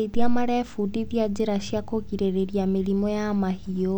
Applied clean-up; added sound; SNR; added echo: none; none; none; none.